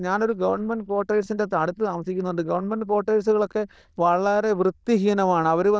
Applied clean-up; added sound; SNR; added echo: neural diffusion model UNIVERSE++.